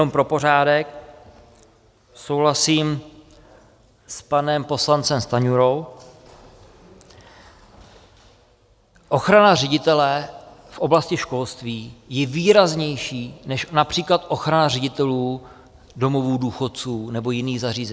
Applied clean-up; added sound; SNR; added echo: none; none; none; none.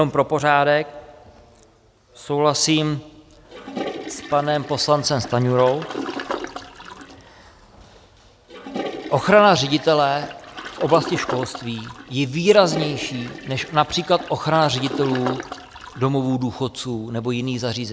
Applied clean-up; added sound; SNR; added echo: none; Toilet flush; 11 dB; none.